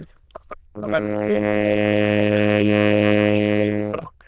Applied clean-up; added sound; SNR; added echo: neural diffusion model UNIVERSE++.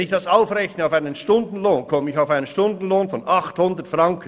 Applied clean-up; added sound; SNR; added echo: none; none; none; none.